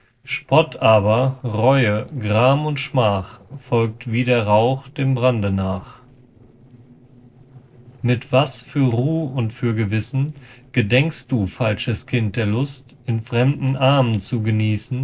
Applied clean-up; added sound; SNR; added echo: neural separator model SepFormer DNS4.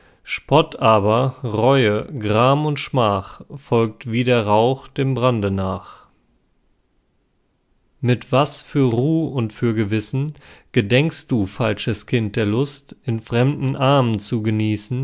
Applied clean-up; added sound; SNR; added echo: none; none; none; none.